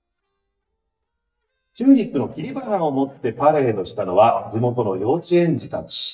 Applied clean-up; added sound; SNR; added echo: neural mask model DeepFilterNet 3.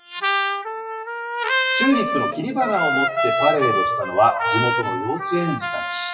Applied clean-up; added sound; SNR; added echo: classical method WPE with log-MMSE.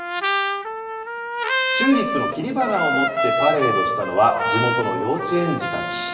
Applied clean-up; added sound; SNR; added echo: none; Trumpet; 0 dB; reverberation time 1.1 s.